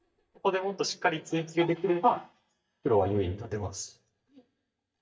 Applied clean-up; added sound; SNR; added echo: neural mask model DeepFilterNet 3.